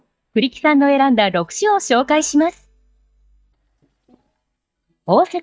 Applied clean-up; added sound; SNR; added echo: neural mask model DeepFilterNet 3.